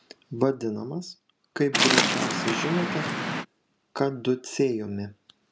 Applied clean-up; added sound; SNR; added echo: none; Waves, surf; -2 dB; none.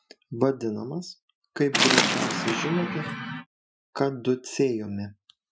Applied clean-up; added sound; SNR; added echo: classical method Wiener filter.